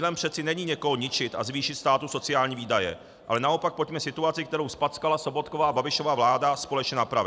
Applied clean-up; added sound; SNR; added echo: none; none; none; none.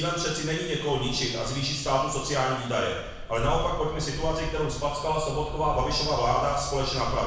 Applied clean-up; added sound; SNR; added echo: none; Wind / Bird; 9 dB; reverberation time 1.0 s.